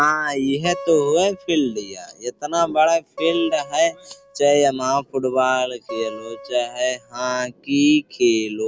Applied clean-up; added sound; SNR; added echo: none; Acoustic guitar; 17 dB; none.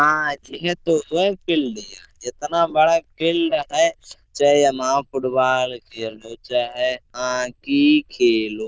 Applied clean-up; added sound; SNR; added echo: neural diffusion model UNIVERSE++.